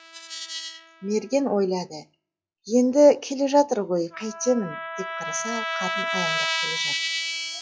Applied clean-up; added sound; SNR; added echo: classical method log-MMSE.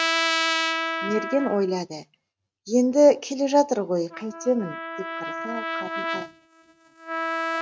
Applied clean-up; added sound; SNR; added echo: neural mask model RNNoise.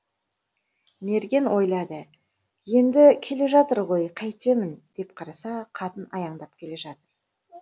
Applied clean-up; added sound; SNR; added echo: none; none; none; none.